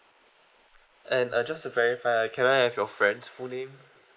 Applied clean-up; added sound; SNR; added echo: neural mask model Resemble Enhance denoiser.